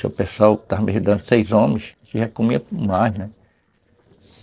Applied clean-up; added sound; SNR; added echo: neural separator model SepFormer DNS4.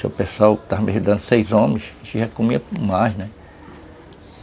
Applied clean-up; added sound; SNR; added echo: none; none; none; none.